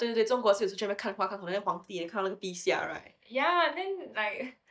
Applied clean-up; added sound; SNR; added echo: neural mask model DeepFilterNet 3.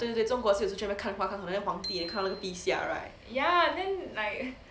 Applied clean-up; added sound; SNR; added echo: none; Bicycle bell; 15 dB; none.